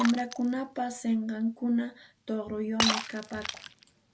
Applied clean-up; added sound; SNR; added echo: none; Shatter; 6 dB; none.